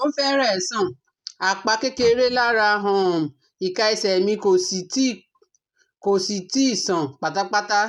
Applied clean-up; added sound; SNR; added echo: neural mask model RNNoise.